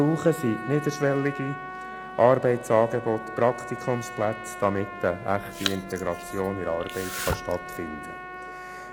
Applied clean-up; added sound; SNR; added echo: none; Trumpet + Domestic sounds, home sounds; 10 dB; none.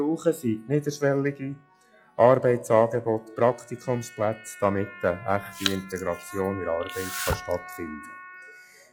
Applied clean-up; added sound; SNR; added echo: classical method log-MMSE.